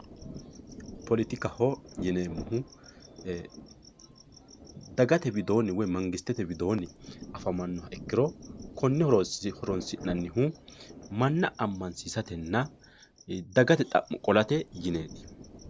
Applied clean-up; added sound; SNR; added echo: none; Rain; 17 dB; none.